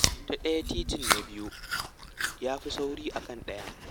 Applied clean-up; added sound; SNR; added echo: none; Chewing, mastication; -2 dB; none.